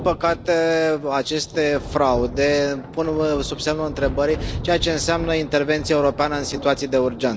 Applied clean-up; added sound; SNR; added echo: none; Thunder; 11 dB; none.